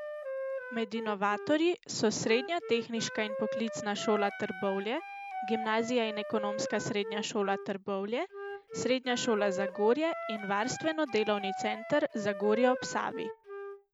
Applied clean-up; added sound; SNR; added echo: none; Wind instrument, woodwind instrument; 8 dB; none.